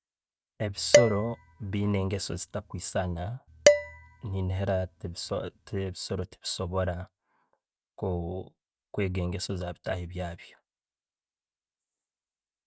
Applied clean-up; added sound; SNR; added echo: none; Dishes, pots, and pans; -4 dB; none.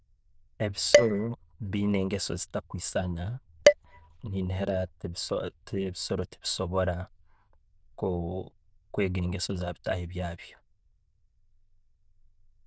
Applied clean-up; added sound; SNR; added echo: neural diffusion model UNIVERSE++.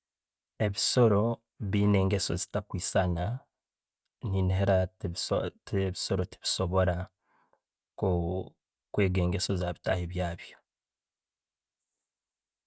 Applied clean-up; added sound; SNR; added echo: none; none; none; none.